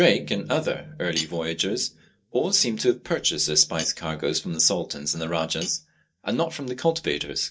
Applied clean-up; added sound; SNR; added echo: neural mask model DeepFilterNet 3.